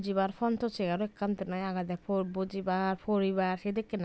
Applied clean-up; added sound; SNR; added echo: none; none; none; none.